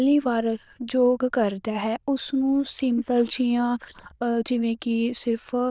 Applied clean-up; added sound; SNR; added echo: neural diffusion model UNIVERSE++.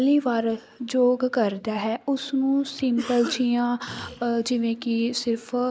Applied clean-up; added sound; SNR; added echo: neural mask model Resemble Enhance denoiser.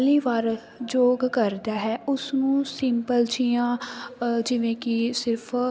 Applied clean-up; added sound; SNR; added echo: none; none; none; none.